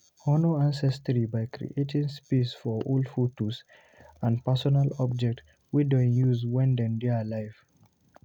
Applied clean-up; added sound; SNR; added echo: none; none; none; none.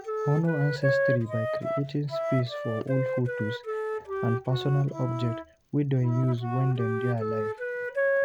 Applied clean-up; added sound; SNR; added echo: none; Wind instrument, woodwind instrument; 2 dB; none.